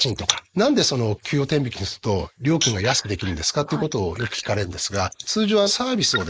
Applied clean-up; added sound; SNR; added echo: neural mask model Resemble Enhance denoiser.